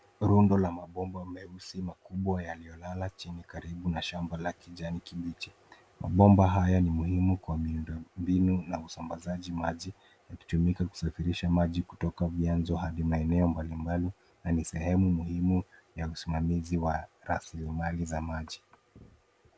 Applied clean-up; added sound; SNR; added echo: none; none; none; none.